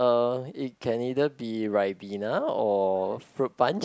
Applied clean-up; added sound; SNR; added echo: none; none; none; none.